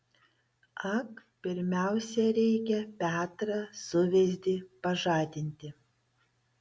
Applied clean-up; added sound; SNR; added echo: none; none; none; none.